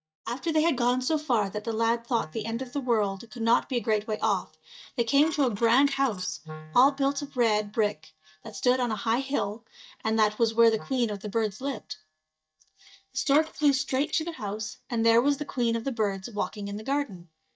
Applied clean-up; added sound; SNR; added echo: neural mask model DeepFilterNet 3.